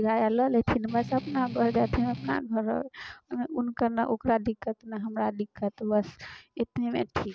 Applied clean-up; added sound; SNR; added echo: none; Strum; 10 dB; none.